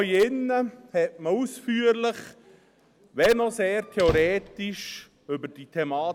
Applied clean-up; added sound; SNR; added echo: none; Squeak; 13 dB; none.